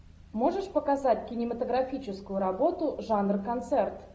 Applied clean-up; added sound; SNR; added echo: none; none; none; none.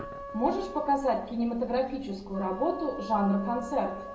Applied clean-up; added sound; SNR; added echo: none; Wind instrument, woodwind instrument; 13 dB; reverberation time 0.6 s.